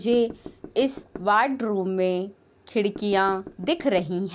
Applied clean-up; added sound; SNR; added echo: none; Knock / Wood; 17 dB; none.